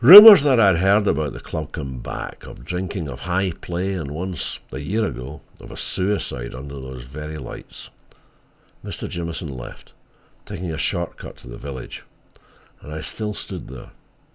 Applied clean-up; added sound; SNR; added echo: none; none; none; none.